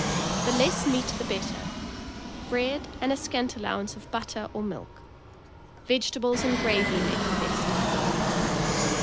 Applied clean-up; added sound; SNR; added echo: none; Fixed-wing aircraft, airplane; -1 dB; none.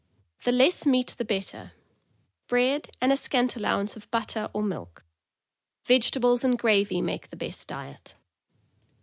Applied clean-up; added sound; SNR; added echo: none; none; none; none.